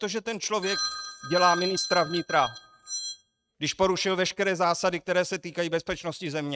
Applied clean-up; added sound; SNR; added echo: neural mask model RNNoise.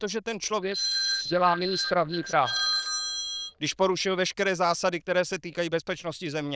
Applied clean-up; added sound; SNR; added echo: neural diffusion model UNIVERSE++.